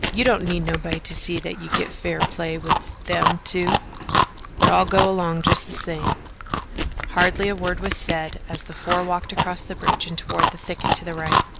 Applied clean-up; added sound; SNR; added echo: none; Chewing, mastication; -1 dB; none.